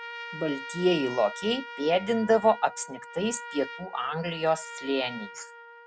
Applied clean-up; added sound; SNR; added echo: none; Trumpet; 13 dB; none.